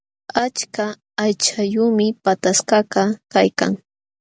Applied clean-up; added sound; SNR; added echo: none; none; none; none.